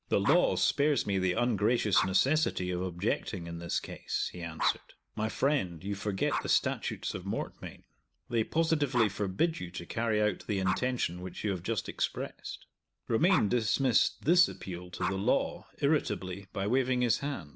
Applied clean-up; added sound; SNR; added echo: none; Dog; 13 dB; none.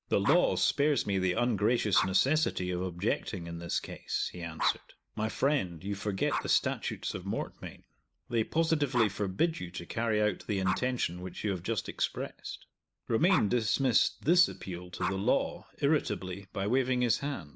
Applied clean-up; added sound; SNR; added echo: neural mask model Resemble Enhance denoiser.